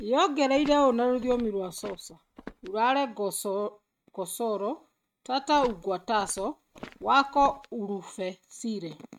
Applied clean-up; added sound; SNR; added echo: neural mask model RNNoise.